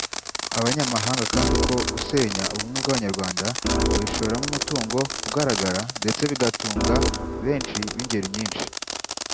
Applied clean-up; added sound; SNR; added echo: none; Fireworks + Organ; -1 dB; none.